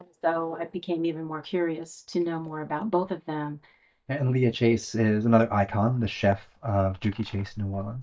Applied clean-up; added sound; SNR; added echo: neural mask model DeepFilterNet 3.